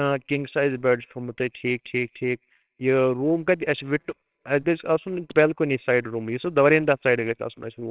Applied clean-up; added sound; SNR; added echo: neural separator model SepFormer WHAMR!.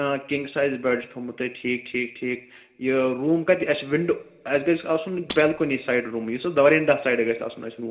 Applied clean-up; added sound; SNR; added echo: none; Shatter; 19 dB; reverberation time 2.0 s.